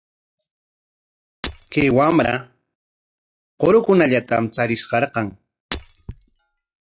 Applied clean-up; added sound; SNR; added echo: classical method log-MMSE.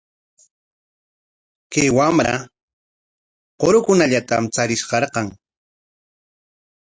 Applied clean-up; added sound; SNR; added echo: none; none; none; none.